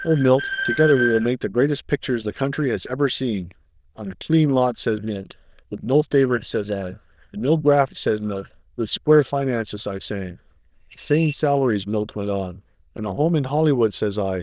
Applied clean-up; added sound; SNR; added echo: neural diffusion model UNIVERSE++.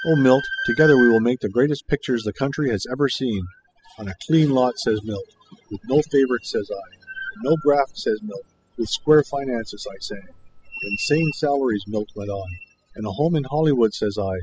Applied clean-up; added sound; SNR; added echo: classical method spectral subtraction.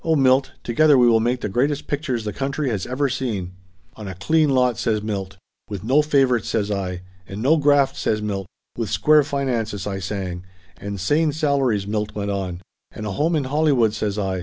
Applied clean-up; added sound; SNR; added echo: none; none; none; none.